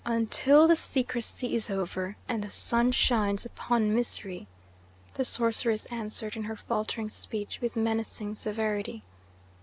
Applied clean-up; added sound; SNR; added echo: none; none; none; none.